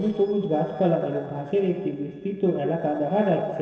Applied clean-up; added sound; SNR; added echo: neural separator model SepFormer DNS4.